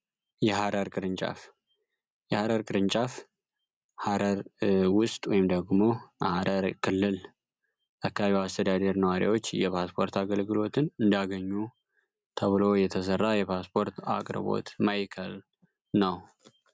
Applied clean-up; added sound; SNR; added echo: none; none; none; none.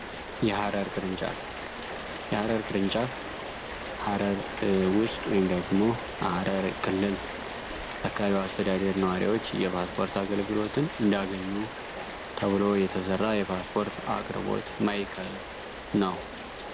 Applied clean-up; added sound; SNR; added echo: none; Rain; 8 dB; none.